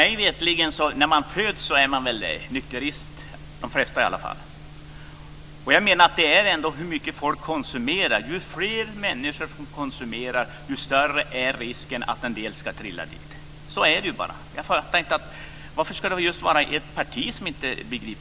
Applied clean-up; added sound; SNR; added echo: none; none; none; none.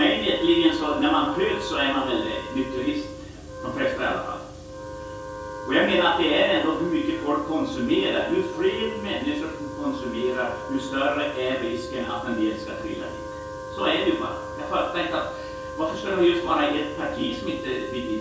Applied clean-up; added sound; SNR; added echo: none; Wind instrument, woodwind instrument; 10 dB; reverberation time 0.6 s.